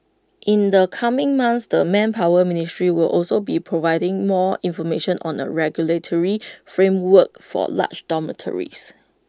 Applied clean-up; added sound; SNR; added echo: none; none; none; none.